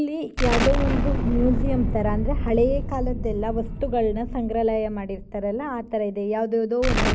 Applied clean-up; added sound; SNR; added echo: none; Explosion; 1 dB; none.